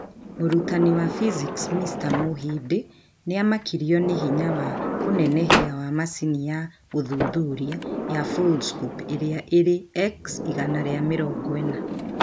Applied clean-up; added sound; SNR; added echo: none; Sliding door; 4 dB; none.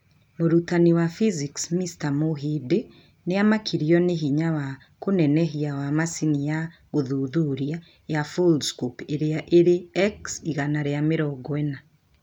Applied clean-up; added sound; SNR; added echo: none; none; none; none.